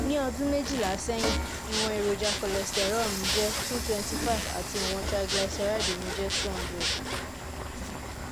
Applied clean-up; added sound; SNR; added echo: none; Zipper (clothing) / Sawing + Frying (food) / Dishes, pots, and pans; 0 dB; none.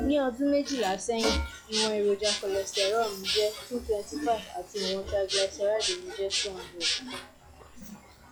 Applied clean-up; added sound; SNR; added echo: classical method log-MMSE.